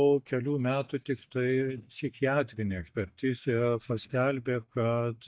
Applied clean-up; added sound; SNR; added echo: neural mask model DeepFilterNet 3.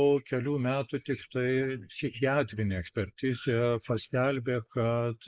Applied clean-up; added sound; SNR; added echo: neural mask model Resemble Enhance denoiser.